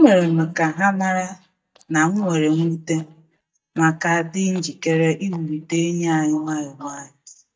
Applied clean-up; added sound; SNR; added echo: neural mask model DeepFilterNet 3.